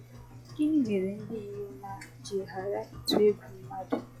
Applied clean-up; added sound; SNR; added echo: classical method log-MMSE.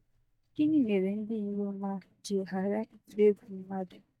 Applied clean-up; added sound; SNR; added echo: neural mask model DeepFilterNet 3.